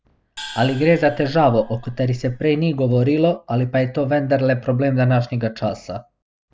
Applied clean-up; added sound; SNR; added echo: none; Gong; 18 dB; none.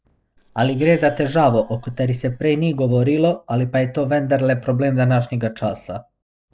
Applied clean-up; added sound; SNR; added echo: neural separator model SepFormer DNS4.